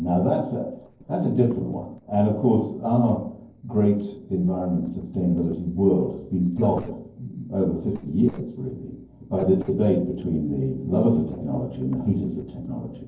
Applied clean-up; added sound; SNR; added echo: neural separator model SepFormer DNS4.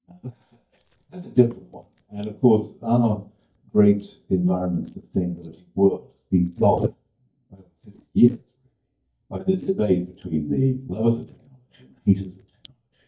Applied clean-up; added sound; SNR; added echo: neural mask model DeepFilterNet 3.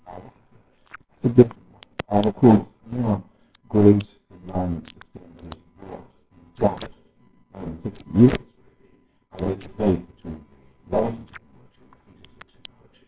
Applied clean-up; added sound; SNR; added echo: neural separator model SepFormer WHAMR!.